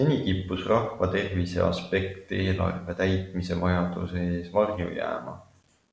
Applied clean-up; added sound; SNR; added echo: neural mask model Resemble Enhance denoiser.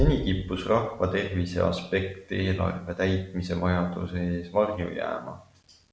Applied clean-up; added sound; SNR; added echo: none; Bass drum; 10 dB; none.